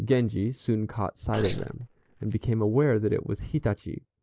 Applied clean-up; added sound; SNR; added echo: neural mask model Resemble Enhance denoiser.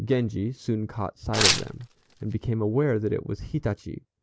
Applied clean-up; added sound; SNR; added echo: none; Tearing; 0 dB; none.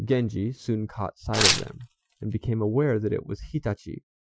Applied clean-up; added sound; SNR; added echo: classical method Wiener filter.